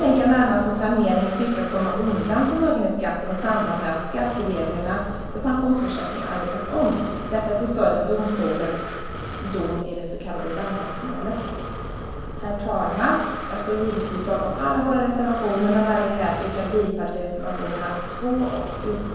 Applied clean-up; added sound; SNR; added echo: none; Breathing; 8 dB; reverberation time 1.2 s.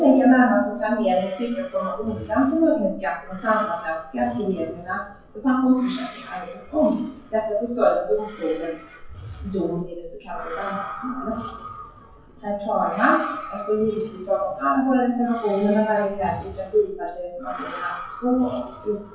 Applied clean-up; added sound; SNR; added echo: classical method WPE with log-MMSE.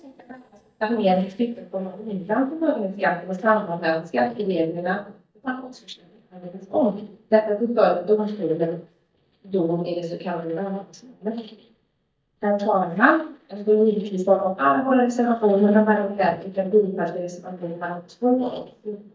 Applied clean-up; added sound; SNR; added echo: neural mask model DeepFilterNet 3.